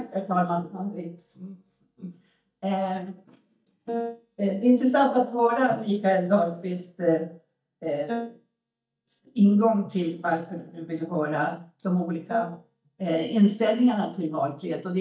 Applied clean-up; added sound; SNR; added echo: neural mask model DeepFilterNet 3.